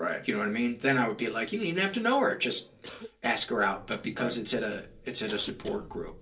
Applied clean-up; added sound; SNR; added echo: none; Cough; 18 dB; reverberation time 0.3 s.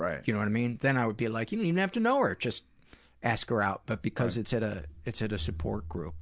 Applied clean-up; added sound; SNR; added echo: none; none; none; none.